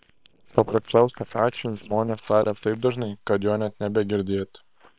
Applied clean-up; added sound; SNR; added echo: neural separator model SepFormer WHAM!.